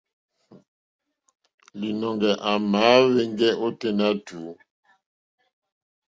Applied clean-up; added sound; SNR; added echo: none; none; none; none.